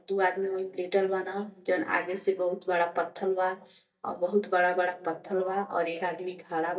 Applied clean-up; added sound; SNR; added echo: neural mask model DeepFilterNet 3.